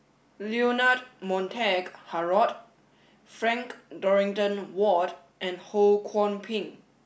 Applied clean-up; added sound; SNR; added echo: none; none; none; none.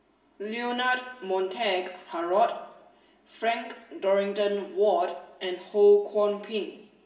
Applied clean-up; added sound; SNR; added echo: none; none; none; reverberation time 0.9 s.